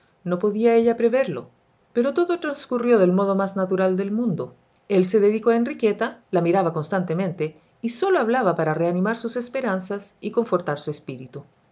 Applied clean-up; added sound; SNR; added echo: none; none; none; none.